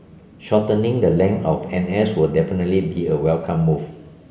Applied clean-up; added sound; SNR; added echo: none; Animal; 16 dB; reverberation time 0.7 s.